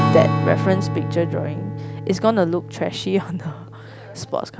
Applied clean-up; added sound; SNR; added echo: none; Strum; 2 dB; none.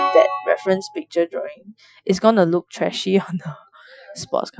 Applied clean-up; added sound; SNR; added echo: classical method Wiener filter.